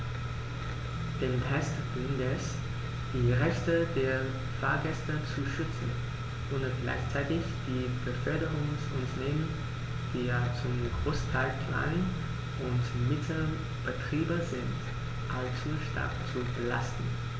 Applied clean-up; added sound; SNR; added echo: none; none; none; none.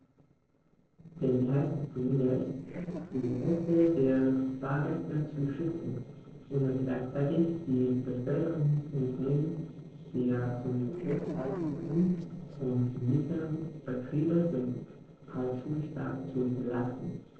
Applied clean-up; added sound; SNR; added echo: neural separator model SepFormer DNS4.